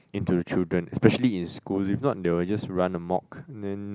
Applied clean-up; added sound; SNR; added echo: none; none; none; none.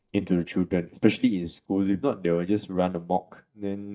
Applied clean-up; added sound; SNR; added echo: neural mask model DeepFilterNet 3.